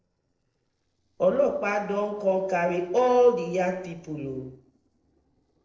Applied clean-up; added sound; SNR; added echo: neural separator model SepFormer DNS4.